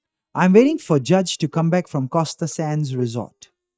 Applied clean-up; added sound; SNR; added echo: neural mask model DeepFilterNet 3.